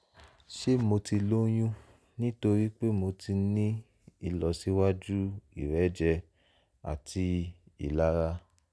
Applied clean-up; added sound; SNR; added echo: none; none; none; none.